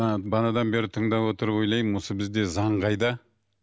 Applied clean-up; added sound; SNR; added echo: none; none; none; none.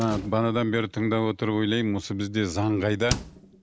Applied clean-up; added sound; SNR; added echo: none; Slam; 14 dB; none.